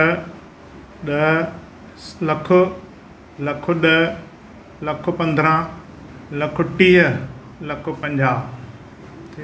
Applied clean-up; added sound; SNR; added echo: none; none; none; none.